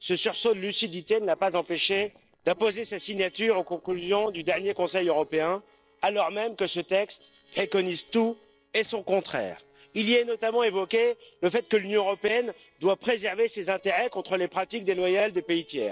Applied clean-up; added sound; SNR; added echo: neural separator model SepFormer DNS4.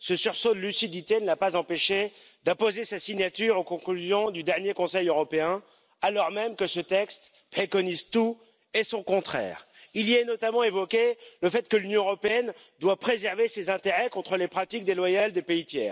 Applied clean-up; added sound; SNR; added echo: none; none; none; none.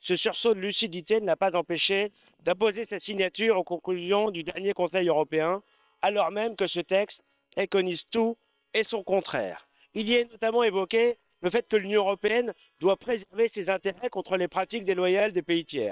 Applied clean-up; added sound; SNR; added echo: neural separator model SepFormer WHAM!.